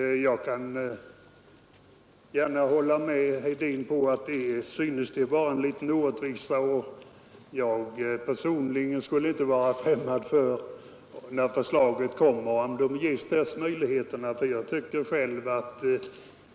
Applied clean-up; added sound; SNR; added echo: none; none; none; none.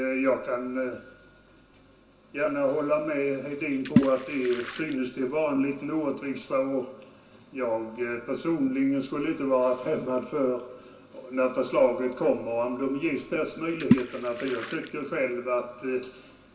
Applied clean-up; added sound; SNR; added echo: none; Water / Splash, splatter; 2 dB; reverberation time 0.3 s.